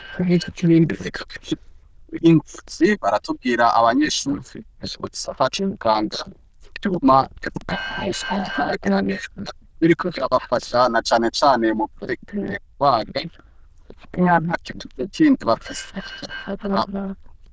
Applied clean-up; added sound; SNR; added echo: neural diffusion model UNIVERSE++.